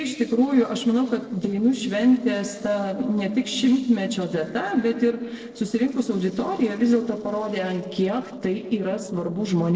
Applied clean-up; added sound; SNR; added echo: neural separator model SepFormer DNS4.